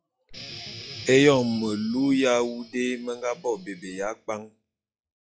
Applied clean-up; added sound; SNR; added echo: classical method log-MMSE.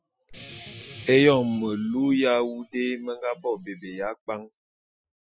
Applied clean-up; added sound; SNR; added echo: classical method Wiener filter.